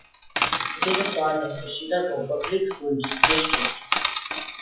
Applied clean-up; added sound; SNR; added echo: classical method WPE with log-MMSE.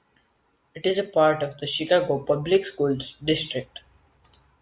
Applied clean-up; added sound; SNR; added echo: none; none; none; none.